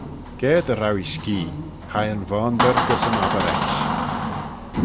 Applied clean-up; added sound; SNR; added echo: none; Door; 1 dB; none.